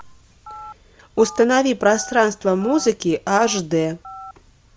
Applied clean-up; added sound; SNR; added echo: none; Telephone; 20 dB; none.